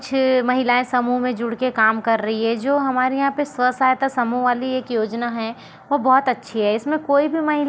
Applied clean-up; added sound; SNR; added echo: none; none; none; none.